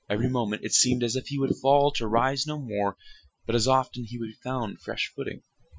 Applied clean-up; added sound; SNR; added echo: classical method Wiener filter.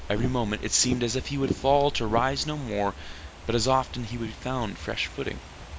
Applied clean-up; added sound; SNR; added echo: none; Fireworks / Ocean; 11 dB; none.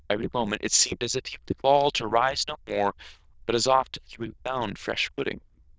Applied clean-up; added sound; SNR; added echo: neural diffusion model UNIVERSE++.